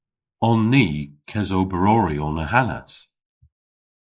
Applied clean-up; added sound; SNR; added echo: neural mask model Resemble Enhance denoiser.